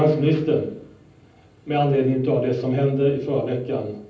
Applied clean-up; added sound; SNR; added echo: none; none; none; reverberation time 0.6 s.